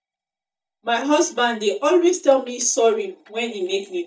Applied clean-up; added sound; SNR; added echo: neural mask model DeepFilterNet 3.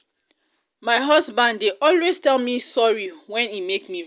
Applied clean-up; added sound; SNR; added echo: none; none; none; none.